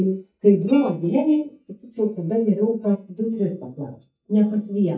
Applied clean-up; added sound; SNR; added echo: neural mask model DeepFilterNet 3.